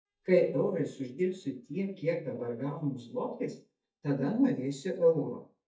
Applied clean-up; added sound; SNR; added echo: neural mask model DeepFilterNet 3.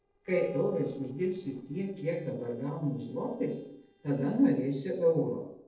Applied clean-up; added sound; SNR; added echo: neural separator model SepFormer DNS4.